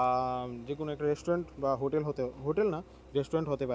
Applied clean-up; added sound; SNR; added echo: none; none; none; none.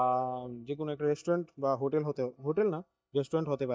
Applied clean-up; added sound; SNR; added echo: neural mask model DeepFilterNet 3.